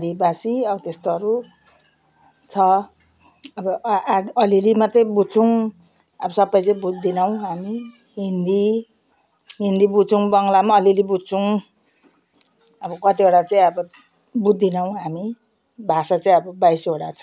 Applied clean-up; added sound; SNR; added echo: none; none; none; none.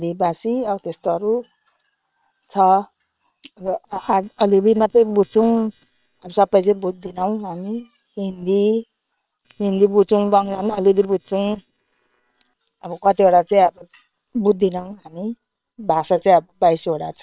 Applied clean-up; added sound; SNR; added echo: neural separator model SepFormer WHAM!.